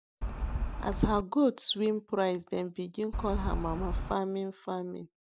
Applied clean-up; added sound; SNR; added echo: none; Wind; 1 dB; none.